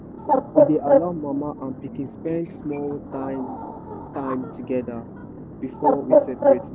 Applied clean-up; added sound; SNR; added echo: none; Bird; -5 dB; none.